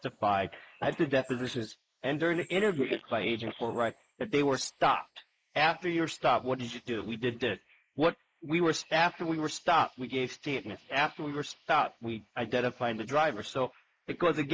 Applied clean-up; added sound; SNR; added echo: neural mask model Resemble Enhance denoiser.